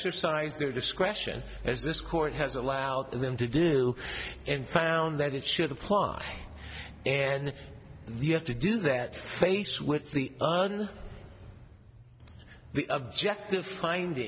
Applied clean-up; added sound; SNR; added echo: none; none; none; none.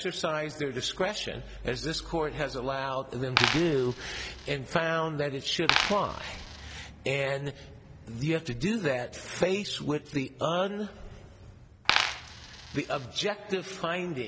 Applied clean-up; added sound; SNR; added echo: none; Coin (dropping); 0 dB; none.